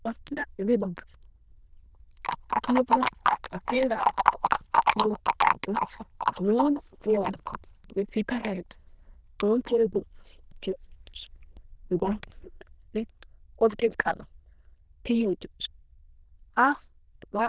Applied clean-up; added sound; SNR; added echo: neural diffusion model UNIVERSE++.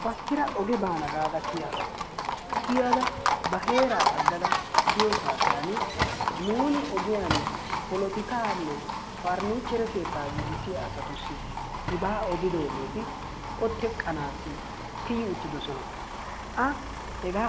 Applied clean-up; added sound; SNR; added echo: none; Livestock, farm animals, working animals; 0 dB; none.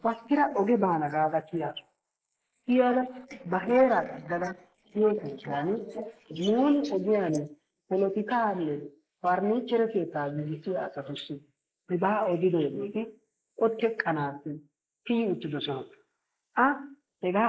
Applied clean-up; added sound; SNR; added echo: neural mask model Resemble Enhance denoiser.